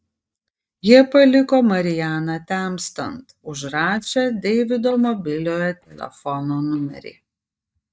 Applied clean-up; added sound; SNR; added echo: neural mask model DeepFilterNet 3.